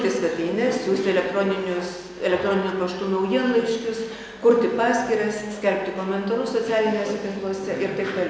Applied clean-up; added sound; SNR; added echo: none; none; none; none.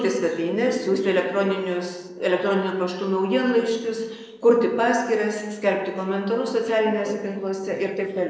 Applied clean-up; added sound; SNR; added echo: neural mask model Resemble Enhance denoiser.